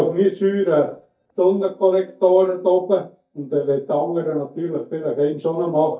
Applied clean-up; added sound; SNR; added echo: neural mask model DeepFilterNet 3.